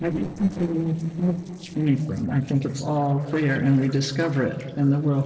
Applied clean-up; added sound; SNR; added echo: neural separator model SepFormer DNS4.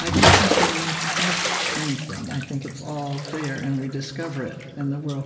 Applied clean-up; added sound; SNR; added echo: none; Bathtub (filling or washing) / Splash, splatter; -4 dB; reverberation time 2.9 s.